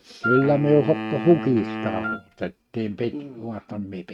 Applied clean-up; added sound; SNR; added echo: neural mask model RNNoise.